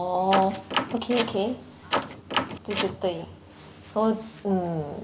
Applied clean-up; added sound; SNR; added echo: none; Door; 3 dB; reverberation time 0.7 s.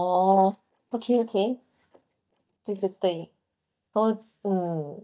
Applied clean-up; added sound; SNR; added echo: neural mask model DeepFilterNet 3.